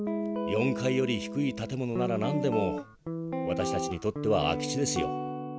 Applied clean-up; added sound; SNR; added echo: none; Guitar; 2 dB; none.